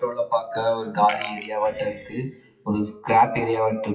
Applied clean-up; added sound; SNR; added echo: classical method WPE with log-MMSE.